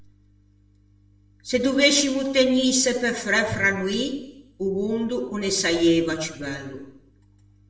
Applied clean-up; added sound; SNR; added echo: none; none; none; reverberation time 0.7 s.